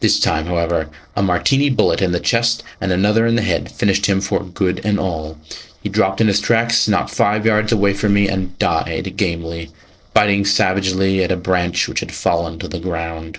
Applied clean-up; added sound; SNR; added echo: neural separator model SepFormer DNS4.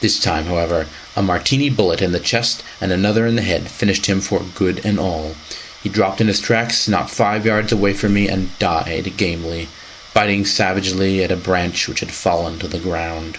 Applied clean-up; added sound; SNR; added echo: none; Meow; 10 dB; none.